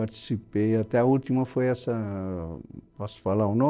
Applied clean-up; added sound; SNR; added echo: neural separator model SepFormer DNS4.